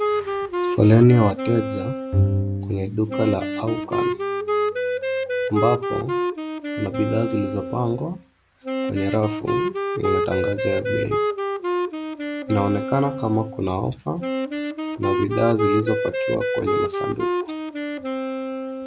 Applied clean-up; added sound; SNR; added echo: none; Bowed string instrument + Wind instrument, woodwind instrument; 1 dB; none.